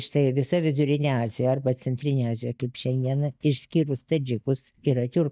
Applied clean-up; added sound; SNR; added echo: neural mask model DeepFilterNet 3.